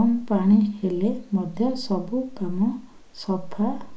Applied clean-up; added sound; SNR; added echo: none; none; none; none.